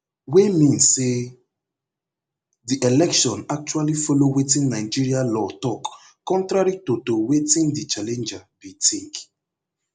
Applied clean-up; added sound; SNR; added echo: none; none; none; none.